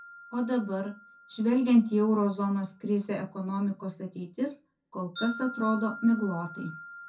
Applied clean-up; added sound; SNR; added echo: none; Wind chime; 17 dB; reverberation time 0.3 s.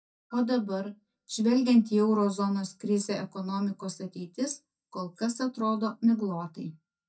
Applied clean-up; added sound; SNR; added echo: neural mask model DeepFilterNet 3.